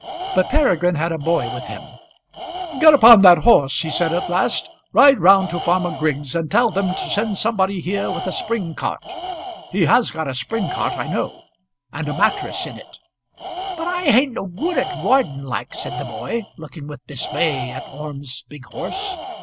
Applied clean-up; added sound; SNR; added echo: none; Tools; 12 dB; none.